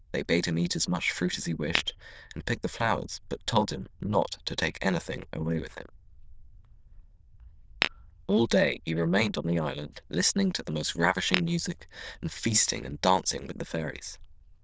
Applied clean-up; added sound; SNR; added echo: neural diffusion model UNIVERSE++.